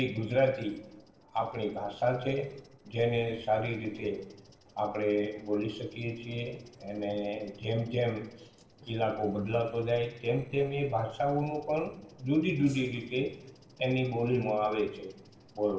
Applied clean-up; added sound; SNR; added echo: neural separator model SepFormer DNS4.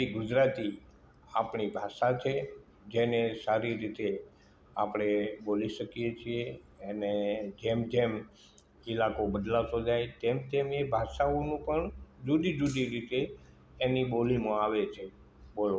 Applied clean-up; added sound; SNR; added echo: none; none; none; none.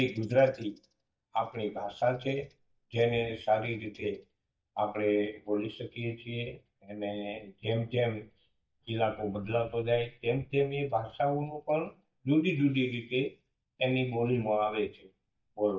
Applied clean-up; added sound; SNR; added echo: neural mask model DeepFilterNet 3.